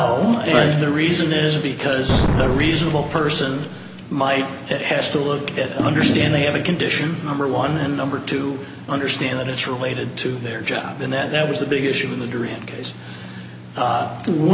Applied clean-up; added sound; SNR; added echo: none; Explosion; 2 dB; none.